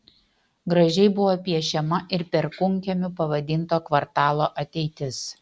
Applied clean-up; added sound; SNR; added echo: none; none; none; none.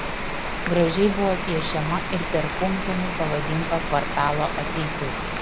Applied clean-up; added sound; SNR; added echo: none; Rain; 2 dB; none.